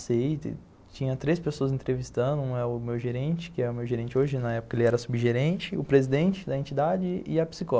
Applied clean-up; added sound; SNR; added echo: none; none; none; none.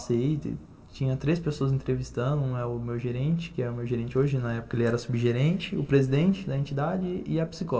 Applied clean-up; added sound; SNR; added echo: none; none; none; reverberation time 1.8 s.